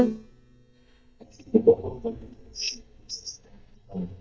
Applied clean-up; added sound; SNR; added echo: neural mask model DeepFilterNet 3.